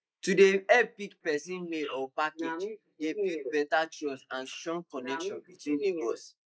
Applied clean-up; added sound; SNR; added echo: neural mask model Resemble Enhance denoiser.